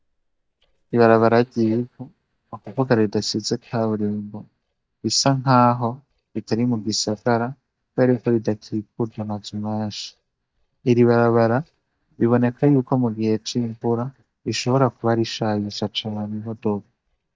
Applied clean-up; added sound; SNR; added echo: neural mask model DeepFilterNet 3.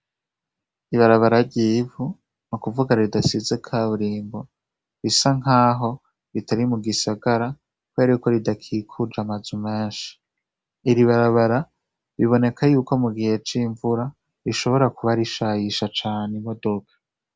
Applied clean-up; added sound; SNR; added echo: none; none; none; none.